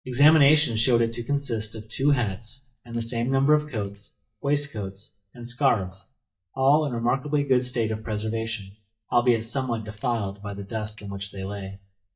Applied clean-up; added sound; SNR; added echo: neural mask model DeepFilterNet 3.